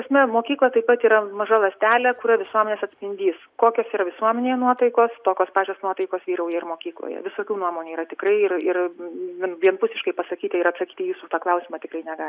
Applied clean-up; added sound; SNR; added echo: none; none; none; none.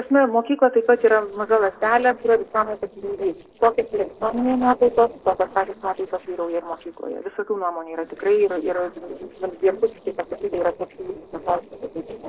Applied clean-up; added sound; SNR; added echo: neural separator model SepFormer DNS4.